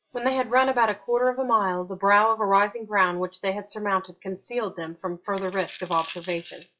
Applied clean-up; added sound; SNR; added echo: classical method log-MMSE.